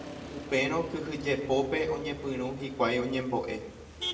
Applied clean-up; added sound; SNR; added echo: none; Motor vehicle (road); 11 dB; reverberation time 0.6 s.